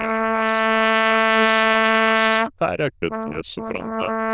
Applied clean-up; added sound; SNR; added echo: neural diffusion model UNIVERSE++.